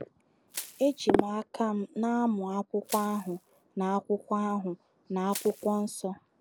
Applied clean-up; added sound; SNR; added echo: none; Crushing; 15 dB; none.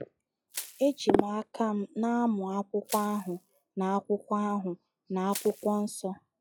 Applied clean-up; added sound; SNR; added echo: classical method log-MMSE.